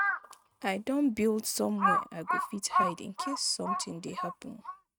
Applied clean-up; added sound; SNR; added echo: neural mask model RNNoise.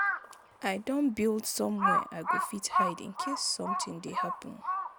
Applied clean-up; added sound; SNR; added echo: none; Crow; -1 dB; none.